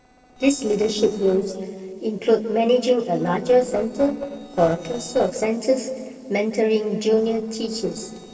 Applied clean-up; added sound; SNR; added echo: neural separator model SepFormer DNS4.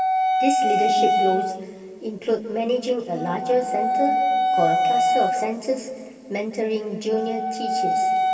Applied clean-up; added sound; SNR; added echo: none; Wind instrument, woodwind instrument; -3 dB; reverberation time 2.9 s.